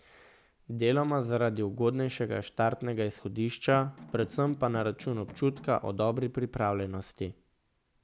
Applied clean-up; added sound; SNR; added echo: none; Drum; 17 dB; none.